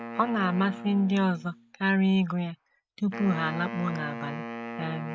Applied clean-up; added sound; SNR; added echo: none; Wind instrument, woodwind instrument; 11 dB; none.